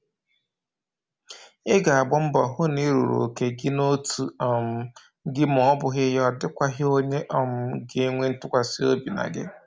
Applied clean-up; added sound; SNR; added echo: none; none; none; none.